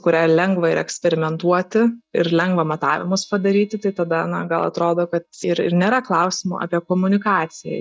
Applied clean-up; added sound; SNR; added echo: neural mask model DeepFilterNet 3.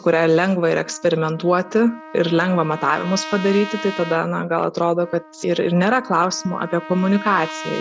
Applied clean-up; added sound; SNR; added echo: none; Trumpet; 15 dB; none.